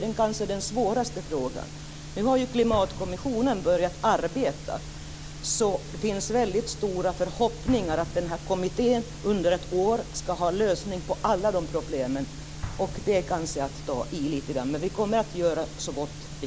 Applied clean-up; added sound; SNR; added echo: none; Explosion; 20 dB; none.